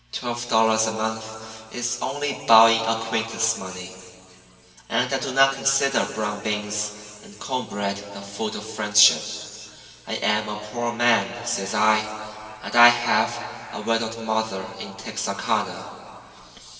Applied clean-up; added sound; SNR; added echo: none; none; none; reverberation time 2.7 s.